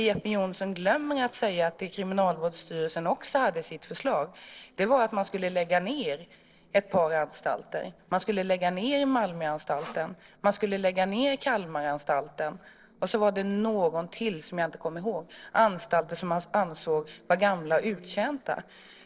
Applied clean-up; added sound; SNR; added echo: neural separator model SepFormer DNS4.